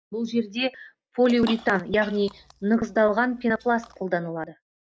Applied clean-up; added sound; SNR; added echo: neural mask model DeepFilterNet 3.